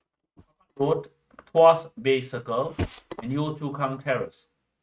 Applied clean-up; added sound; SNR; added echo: neural mask model RNNoise.